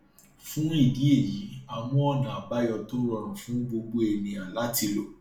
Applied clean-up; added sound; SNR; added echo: none; none; none; reverberation time 0.4 s.